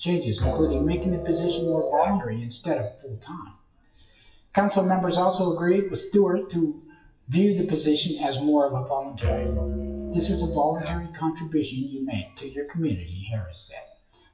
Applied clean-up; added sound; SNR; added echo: classical method WPE with log-MMSE.